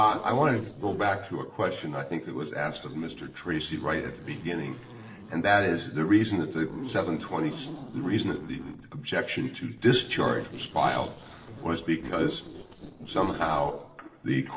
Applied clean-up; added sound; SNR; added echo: neural separator model SepFormer DNS4.